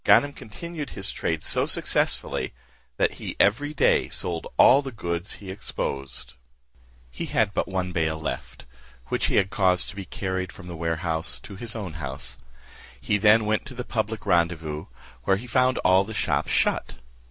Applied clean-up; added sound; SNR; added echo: none; none; none; none.